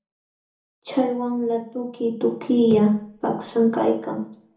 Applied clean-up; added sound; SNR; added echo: none; none; none; reverberation time 0.6 s.